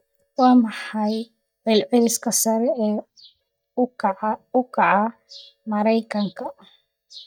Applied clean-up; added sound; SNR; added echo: neural mask model DeepFilterNet 3.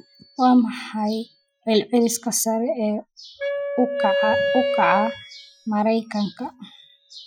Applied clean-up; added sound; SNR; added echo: classical method Wiener filter.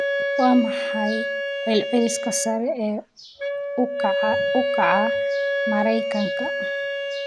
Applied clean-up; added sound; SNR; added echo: none; Wind instrument, woodwind instrument; 0 dB; none.